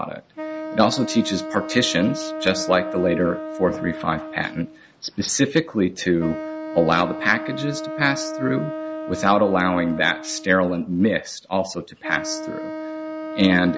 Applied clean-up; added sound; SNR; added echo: none; Wind instrument, woodwind instrument; 9 dB; none.